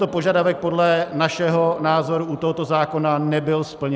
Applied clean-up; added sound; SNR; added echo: none; Keyboard (musical); 20 dB; none.